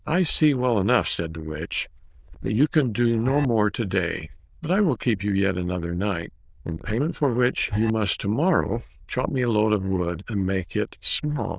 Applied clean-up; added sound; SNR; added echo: neural diffusion model UNIVERSE++.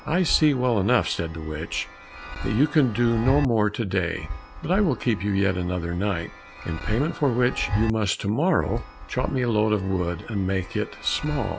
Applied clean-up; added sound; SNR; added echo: none; Chime; 11 dB; none.